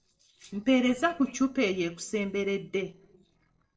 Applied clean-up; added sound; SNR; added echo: neural separator model SepFormer DNS4.